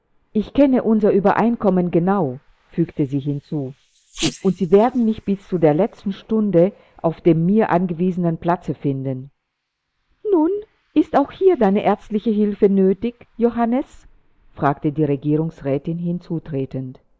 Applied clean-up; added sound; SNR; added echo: neural mask model Resemble Enhance denoiser.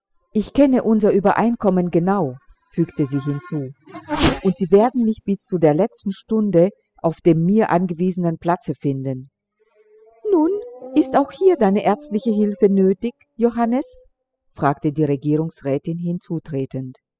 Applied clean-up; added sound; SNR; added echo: classical method spectral subtraction.